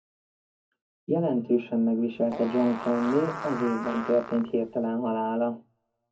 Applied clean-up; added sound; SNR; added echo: none; Fart; 10 dB; reverberation time 0.4 s.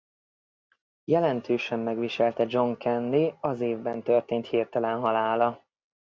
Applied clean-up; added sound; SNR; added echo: none; none; none; none.